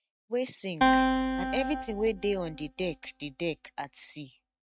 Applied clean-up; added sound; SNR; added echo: neural mask model RNNoise.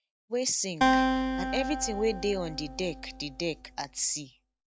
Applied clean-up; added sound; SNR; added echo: none; Acoustic guitar; -2 dB; none.